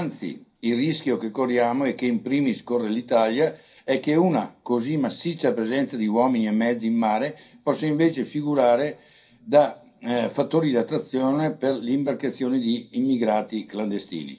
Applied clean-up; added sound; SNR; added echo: none; none; none; reverberation time 0.3 s.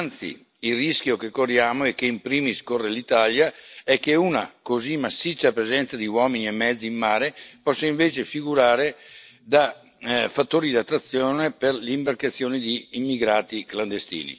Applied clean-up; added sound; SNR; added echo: none; none; none; none.